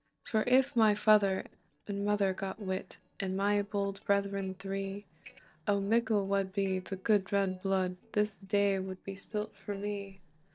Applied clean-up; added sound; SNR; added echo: neural separator model SepFormer DNS4.